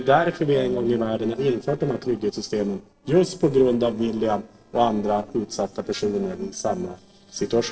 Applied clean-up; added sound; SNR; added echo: neural separator model SepFormer DNS4.